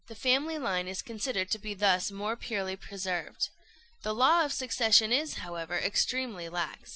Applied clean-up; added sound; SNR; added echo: none; none; none; none.